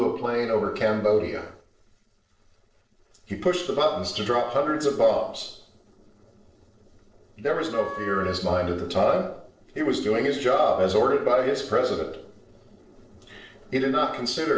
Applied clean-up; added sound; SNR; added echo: neural separator model SepFormer DNS4.